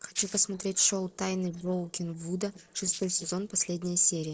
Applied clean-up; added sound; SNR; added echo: neural separator model SepFormer DNS4.